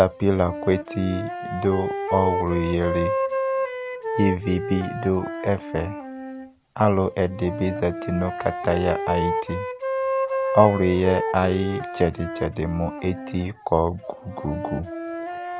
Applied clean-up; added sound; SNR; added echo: none; Wind instrument, woodwind instrument; 5 dB; none.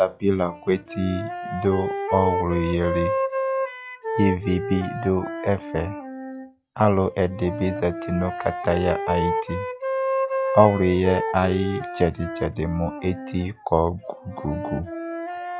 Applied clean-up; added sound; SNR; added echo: classical method log-MMSE.